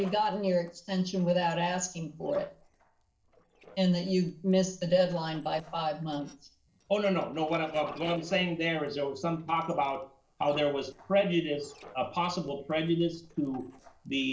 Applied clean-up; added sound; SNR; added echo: neural separator model SepFormer DNS4.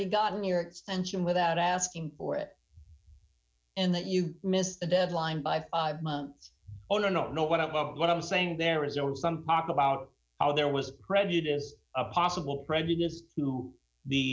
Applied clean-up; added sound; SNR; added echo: none; none; none; none.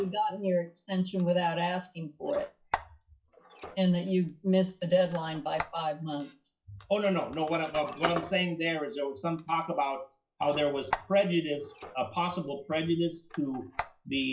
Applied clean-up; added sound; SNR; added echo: classical method WPE with log-MMSE.